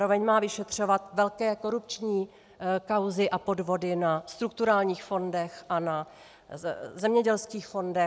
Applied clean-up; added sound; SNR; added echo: none; none; none; none.